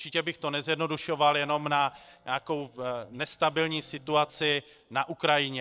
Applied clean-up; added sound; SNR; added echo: neural separator model SepFormer DNS4.